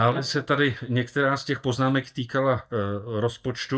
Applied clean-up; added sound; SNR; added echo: neural mask model DeepFilterNet 3.